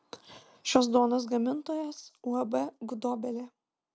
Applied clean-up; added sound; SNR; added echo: none; none; none; none.